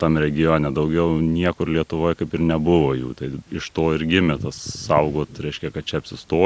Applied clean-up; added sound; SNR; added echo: none; none; none; none.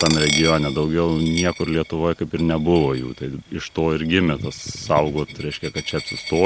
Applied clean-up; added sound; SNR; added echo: none; Coin (dropping); 10 dB; none.